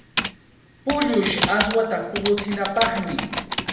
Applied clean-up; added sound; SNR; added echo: none; Typing; 4 dB; reverberation time 0.7 s.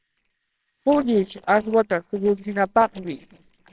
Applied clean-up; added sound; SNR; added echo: neural separator model SepFormer WHAMR!.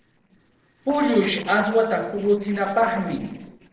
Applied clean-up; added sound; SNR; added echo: neural separator model SepFormer DNS4.